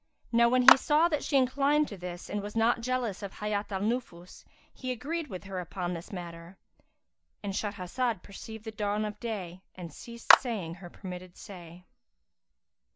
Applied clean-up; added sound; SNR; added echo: none; Clapping; -3 dB; none.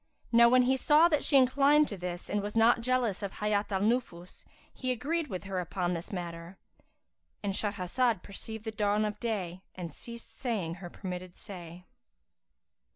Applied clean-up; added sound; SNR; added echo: none; none; none; none.